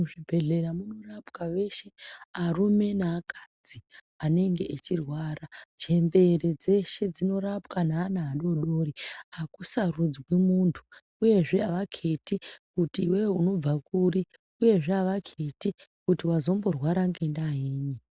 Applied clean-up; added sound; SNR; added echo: none; none; none; none.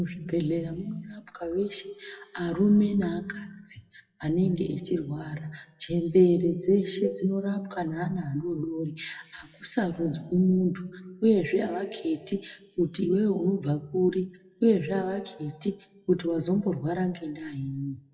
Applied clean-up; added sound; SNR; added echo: classical method WPE with log-MMSE.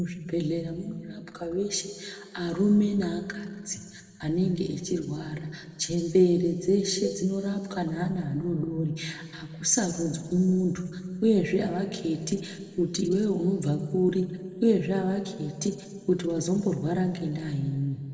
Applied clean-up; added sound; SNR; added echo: none; Cowbell; 16 dB; reverberation time 1.9 s.